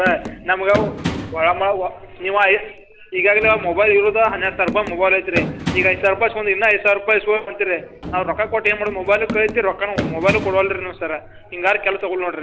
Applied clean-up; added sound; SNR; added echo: none; Run; 11 dB; none.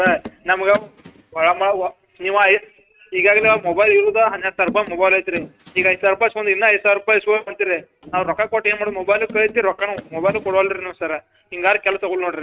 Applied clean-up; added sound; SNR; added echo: neural mask model RNNoise.